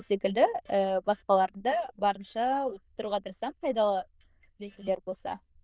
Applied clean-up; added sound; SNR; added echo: neural diffusion model UNIVERSE++.